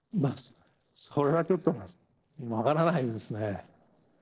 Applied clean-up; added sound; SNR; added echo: neural separator model SepFormer DNS4.